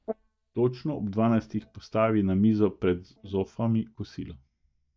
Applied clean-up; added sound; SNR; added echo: neural mask model DeepFilterNet 3.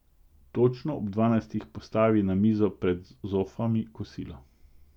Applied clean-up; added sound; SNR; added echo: none; none; none; none.